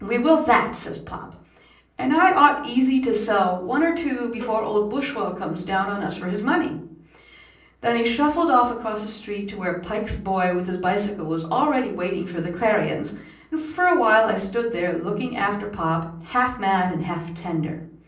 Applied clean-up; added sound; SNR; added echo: neural separator model SepFormer DNS4.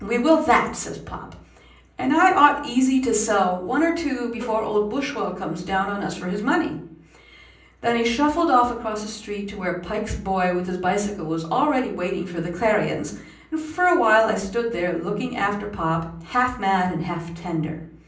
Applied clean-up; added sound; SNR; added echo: none; Bowed string instrument; 16 dB; reverberation time 0.6 s.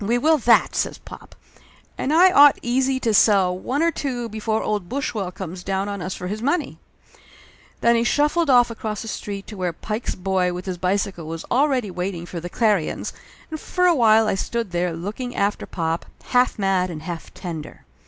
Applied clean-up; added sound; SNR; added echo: none; none; none; none.